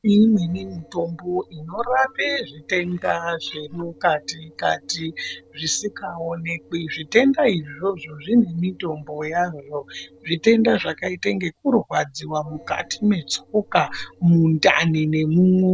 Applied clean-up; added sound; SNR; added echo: neural separator model SepFormer DNS4.